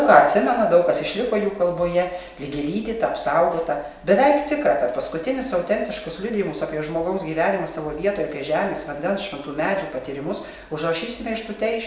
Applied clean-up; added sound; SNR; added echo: none; none; none; none.